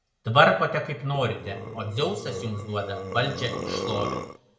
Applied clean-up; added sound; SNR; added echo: none; Burping, eructation; 8 dB; reverberation time 1.3 s.